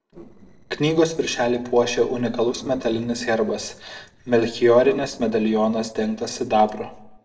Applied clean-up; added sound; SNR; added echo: neural separator model SepFormer DNS4.